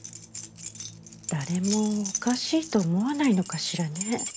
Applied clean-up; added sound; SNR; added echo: none; Keys jangling; 10 dB; none.